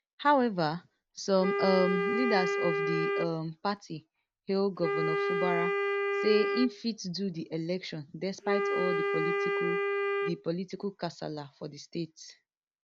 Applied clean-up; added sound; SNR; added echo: none; Wind instrument, woodwind instrument; 0 dB; none.